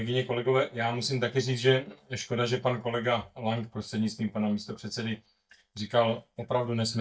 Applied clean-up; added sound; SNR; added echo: neural mask model DeepFilterNet 3.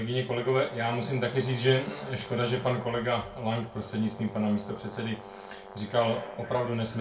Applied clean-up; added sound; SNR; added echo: none; Brass instrument; 17 dB; reverberation time 0.3 s.